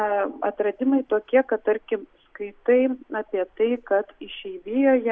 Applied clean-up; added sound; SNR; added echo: none; none; none; none.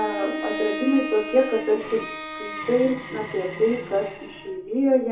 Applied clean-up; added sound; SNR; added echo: none; Bowed string instrument; 9 dB; reverberation time 0.6 s.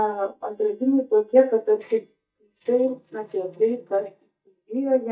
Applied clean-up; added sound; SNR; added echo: neural mask model DeepFilterNet 3.